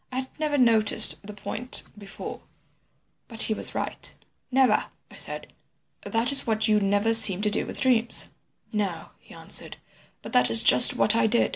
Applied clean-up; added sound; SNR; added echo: none; none; none; none.